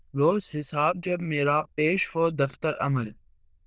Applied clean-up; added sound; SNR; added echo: neural diffusion model UNIVERSE++.